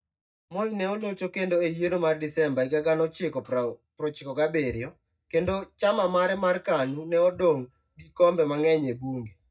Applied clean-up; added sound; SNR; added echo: neural mask model DeepFilterNet 3.